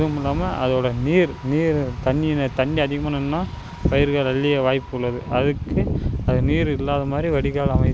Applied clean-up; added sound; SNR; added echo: none; none; none; none.